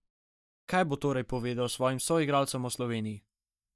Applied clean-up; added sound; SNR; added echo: neural mask model DeepFilterNet 3.